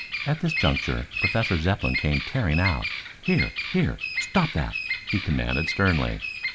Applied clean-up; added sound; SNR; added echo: none; Bird vocalization, bird call, bird song; 5 dB; none.